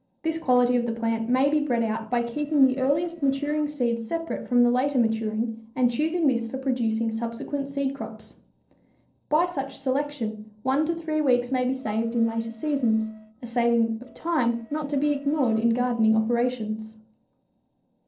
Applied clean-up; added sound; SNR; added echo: neural separator model SepFormer DNS4.